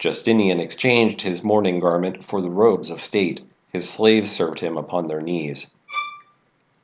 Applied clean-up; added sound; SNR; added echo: none; Bowed string instrument; 11 dB; none.